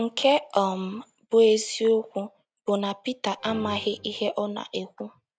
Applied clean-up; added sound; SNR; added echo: none; Musical instrument; 19 dB; none.